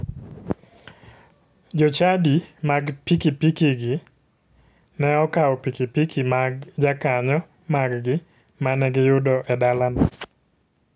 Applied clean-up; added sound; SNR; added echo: none; none; none; none.